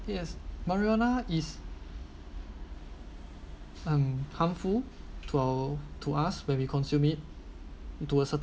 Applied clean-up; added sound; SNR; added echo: none; none; none; none.